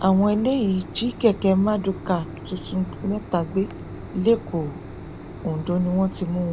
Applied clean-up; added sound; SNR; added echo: none; Mechanisms; 13 dB; none.